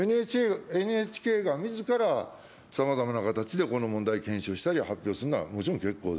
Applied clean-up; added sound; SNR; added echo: none; none; none; none.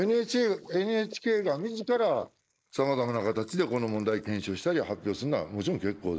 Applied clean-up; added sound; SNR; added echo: neural mask model Resemble Enhance denoiser.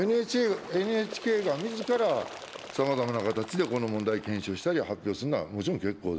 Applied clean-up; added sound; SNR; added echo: none; Bird; 16 dB; none.